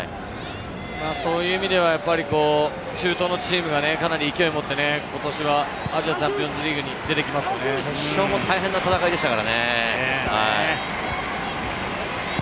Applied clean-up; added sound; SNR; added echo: none; none; none; none.